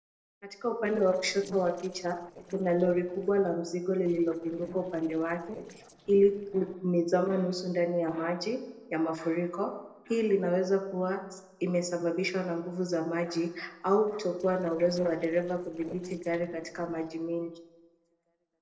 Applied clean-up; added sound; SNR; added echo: neural separator model SepFormer DNS4.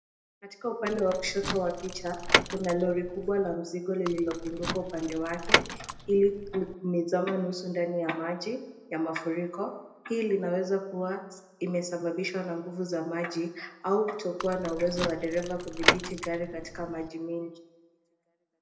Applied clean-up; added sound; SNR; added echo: none; Door / Car; 1 dB; reverberation time 0.8 s.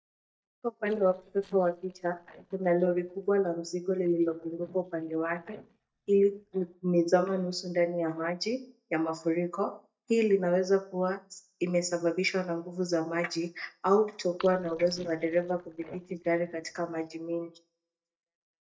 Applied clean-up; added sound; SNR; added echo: neural mask model DeepFilterNet 3.